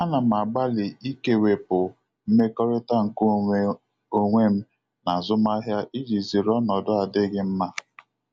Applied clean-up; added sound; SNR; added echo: none; none; none; none.